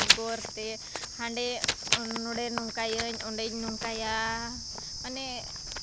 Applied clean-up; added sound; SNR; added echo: none; Writing; 0 dB; none.